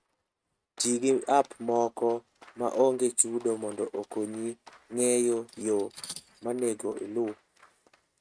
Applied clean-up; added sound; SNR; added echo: neural mask model RNNoise.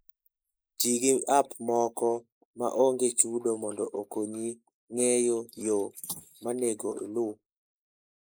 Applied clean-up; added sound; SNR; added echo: neural mask model Resemble Enhance denoiser.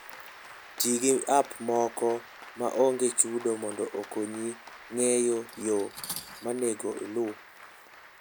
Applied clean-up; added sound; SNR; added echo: none; Applause + Cutlery, silverware; 16 dB; none.